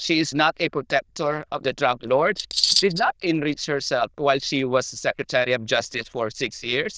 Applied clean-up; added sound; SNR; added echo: neural diffusion model UNIVERSE++.